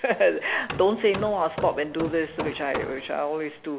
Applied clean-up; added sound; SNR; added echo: none; Hammer; 11 dB; none.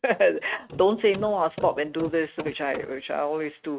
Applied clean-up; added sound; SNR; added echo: neural mask model RNNoise.